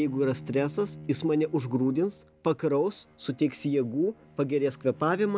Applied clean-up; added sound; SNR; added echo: none; Bowed string instrument; 19 dB; none.